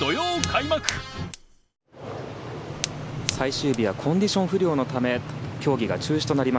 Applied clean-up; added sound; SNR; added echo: none; Fire; 11 dB; none.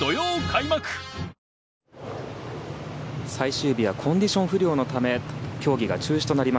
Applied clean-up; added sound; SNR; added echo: none; none; none; none.